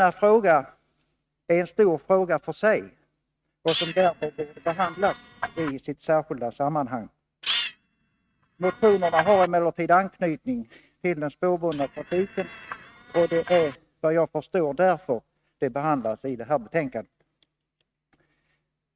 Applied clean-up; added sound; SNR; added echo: neural mask model RNNoise.